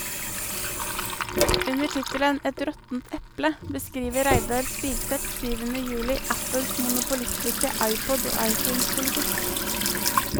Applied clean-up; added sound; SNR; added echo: none; Sink (filling or washing) / Water tap, faucet; -1 dB; none.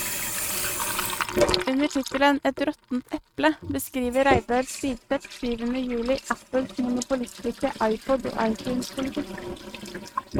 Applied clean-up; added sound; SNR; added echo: neural mask model RNNoise.